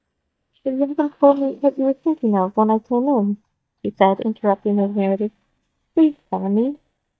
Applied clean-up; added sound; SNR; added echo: neural mask model DeepFilterNet 3.